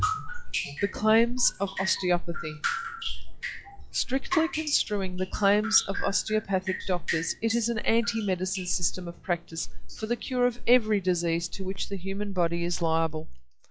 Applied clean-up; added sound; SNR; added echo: classical method log-MMSE.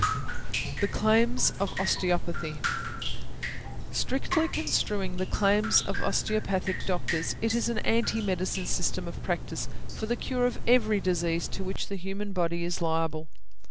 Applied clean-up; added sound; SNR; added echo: none; Drip; -1 dB; none.